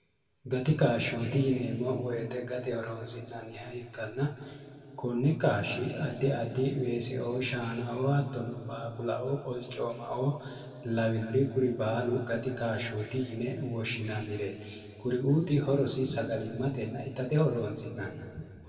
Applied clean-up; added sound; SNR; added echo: none; none; none; reverberation time 2.2 s.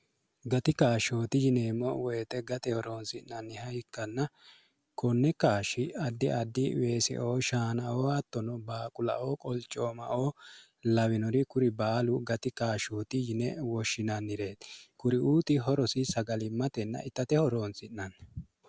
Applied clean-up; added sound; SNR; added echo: none; none; none; none.